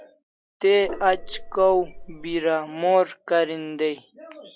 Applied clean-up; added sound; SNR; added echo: none; Gong; 12 dB; none.